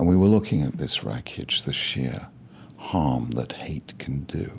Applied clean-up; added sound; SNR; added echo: none; none; none; none.